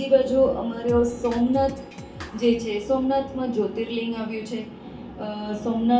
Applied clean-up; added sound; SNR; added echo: none; Drum kit; 14 dB; reverberation time 0.3 s.